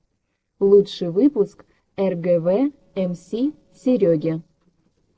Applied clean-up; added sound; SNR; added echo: neural separator model SepFormer DNS4.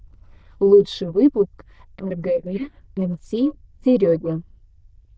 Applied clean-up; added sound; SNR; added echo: neural diffusion model UNIVERSE++.